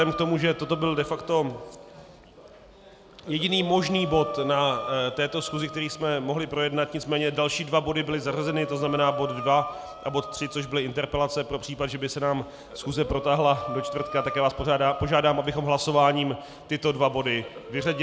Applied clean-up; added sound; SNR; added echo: none; Breathing; 12 dB; none.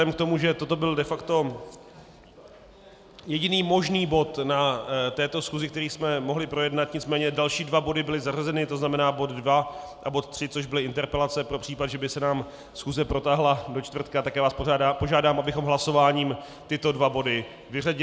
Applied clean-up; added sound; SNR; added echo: none; none; none; none.